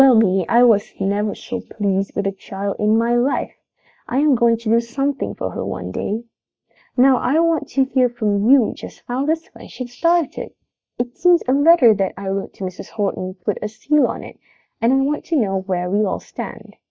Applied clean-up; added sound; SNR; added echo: neural mask model DeepFilterNet 3.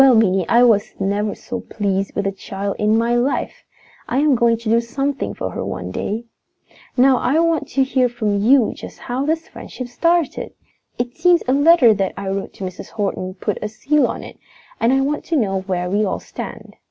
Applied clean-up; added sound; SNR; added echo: none; none; none; none.